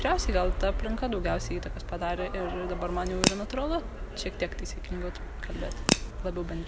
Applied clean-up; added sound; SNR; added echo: none; Crack / Crackle; -1 dB; none.